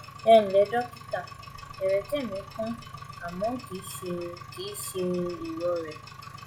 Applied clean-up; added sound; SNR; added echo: classical method log-MMSE.